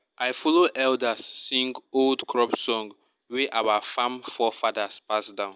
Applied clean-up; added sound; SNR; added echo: none; none; none; none.